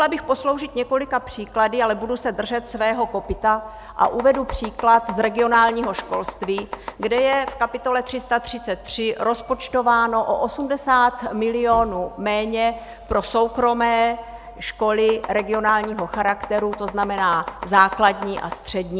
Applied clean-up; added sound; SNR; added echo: none; Domestic sounds, home sounds; 13 dB; none.